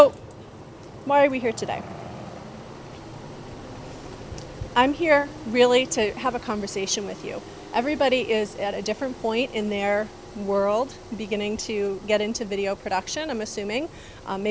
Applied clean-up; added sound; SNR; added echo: none; Growling + Engine; 15 dB; none.